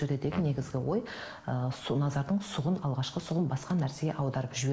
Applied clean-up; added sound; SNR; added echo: none; Fart; 12 dB; none.